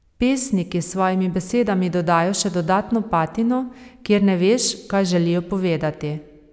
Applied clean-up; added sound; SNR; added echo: none; none; none; none.